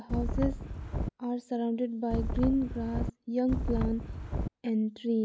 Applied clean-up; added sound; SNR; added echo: none; Wind; 1 dB; none.